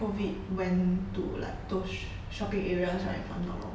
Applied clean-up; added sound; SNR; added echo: none; none; none; none.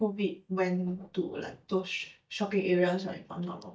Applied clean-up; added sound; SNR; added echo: neural mask model DeepFilterNet 3.